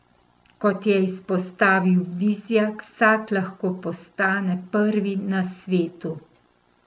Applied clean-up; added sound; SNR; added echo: none; none; none; none.